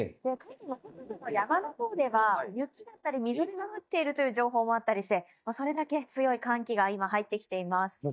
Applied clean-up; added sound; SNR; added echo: neural mask model DeepFilterNet 3.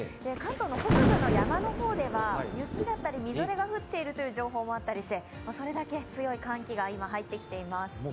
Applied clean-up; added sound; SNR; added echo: none; Thunder; -3 dB; none.